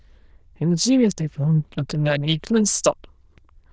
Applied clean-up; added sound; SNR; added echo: neural diffusion model UNIVERSE++.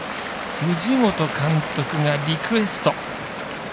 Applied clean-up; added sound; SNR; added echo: none; none; none; none.